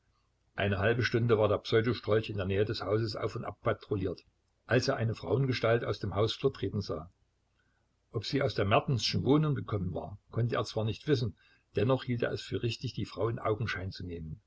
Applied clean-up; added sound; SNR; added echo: none; none; none; none.